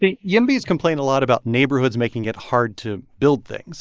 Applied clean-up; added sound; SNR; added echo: neural mask model Resemble Enhance denoiser.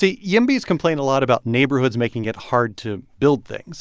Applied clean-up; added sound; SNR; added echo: none; none; none; none.